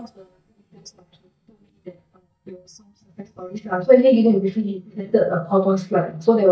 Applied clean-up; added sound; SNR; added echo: neural mask model DeepFilterNet 3.